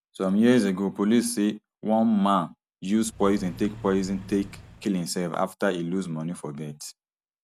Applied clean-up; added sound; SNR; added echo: none; Accelerating, revving, vroom / Car; 17 dB; none.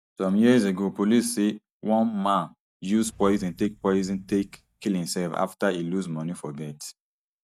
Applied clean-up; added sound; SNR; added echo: neural mask model DeepFilterNet 3.